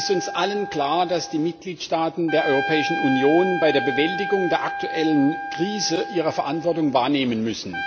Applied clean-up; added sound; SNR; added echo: none; Trumpet; 7 dB; none.